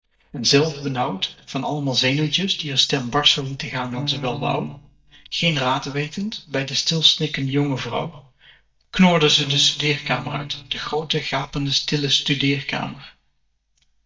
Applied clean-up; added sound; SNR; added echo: neural mask model DeepFilterNet 3.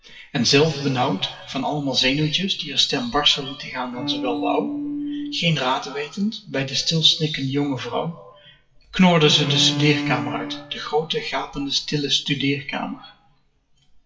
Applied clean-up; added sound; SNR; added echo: classical method WPE with log-MMSE.